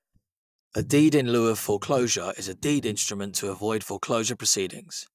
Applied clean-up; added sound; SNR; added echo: neural mask model DeepFilterNet 3.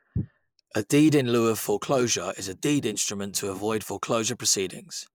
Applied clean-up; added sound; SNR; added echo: neural mask model Resemble Enhance denoiser.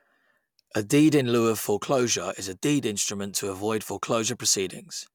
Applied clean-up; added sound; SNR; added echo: none; none; none; none.